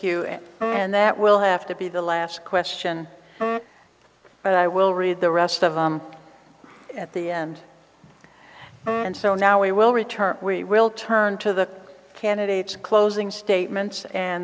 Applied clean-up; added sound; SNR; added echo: none; Wind instrument, woodwind instrument; 7 dB; none.